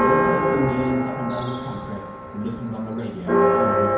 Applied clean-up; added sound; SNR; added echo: none; Church bell; -5 dB; reverberation time 0.9 s.